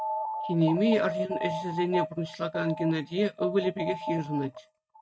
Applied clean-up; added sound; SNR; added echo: neural mask model RNNoise.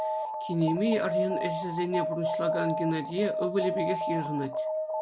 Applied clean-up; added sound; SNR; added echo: none; Alarm; 0 dB; none.